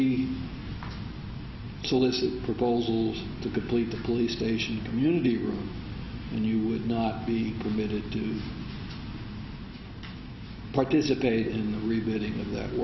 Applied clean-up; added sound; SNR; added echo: none; none; none; none.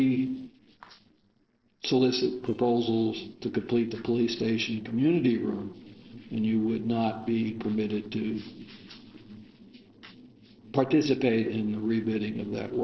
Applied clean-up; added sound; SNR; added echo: neural separator model SepFormer DNS4.